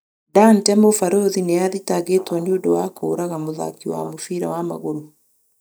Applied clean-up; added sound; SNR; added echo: neural mask model DeepFilterNet 3.